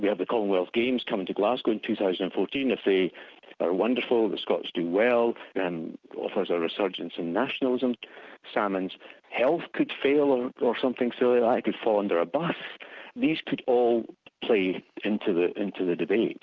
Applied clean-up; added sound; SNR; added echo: none; none; none; none.